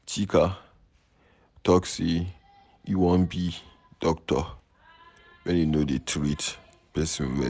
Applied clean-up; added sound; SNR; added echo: none; none; none; none.